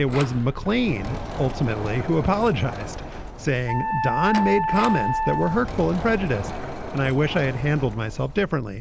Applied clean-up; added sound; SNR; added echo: none; Wind instrument, woodwind instrument + Sliding door; 5 dB; none.